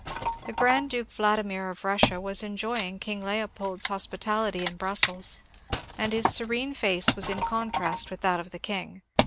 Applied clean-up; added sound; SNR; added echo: none; Wood; 2 dB; none.